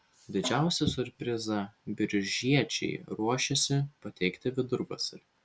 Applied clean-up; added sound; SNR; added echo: none; none; none; none.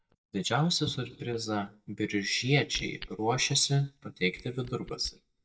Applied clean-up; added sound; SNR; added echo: neural mask model DeepFilterNet 3.